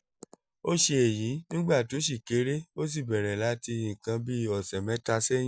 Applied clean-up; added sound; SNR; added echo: none; none; none; none.